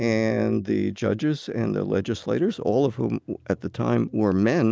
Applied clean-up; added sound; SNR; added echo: neural mask model Resemble Enhance denoiser.